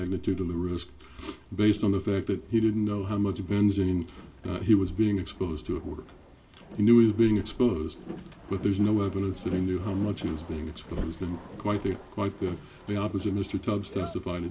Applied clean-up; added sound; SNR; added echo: none; Boat, Water vehicle; 17 dB; reverberation time 0.2 s.